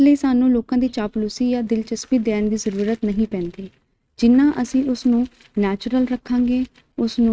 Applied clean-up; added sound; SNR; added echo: neural mask model RNNoise.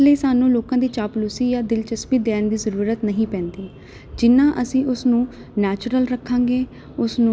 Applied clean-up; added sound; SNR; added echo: none; none; none; none.